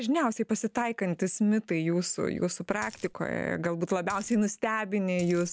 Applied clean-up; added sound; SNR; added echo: none; Coin (dropping); 19 dB; none.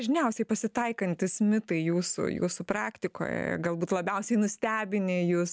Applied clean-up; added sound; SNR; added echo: none; none; none; none.